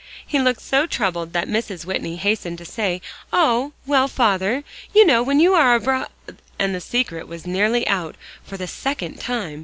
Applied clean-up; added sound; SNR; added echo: none; none; none; none.